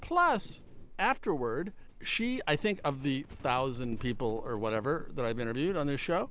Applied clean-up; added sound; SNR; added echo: none; Livestock, farm animals, working animals; 10 dB; none.